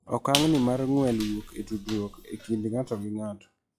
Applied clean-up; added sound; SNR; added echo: classical method log-MMSE.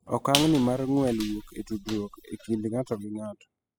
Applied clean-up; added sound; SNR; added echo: classical method spectral subtraction.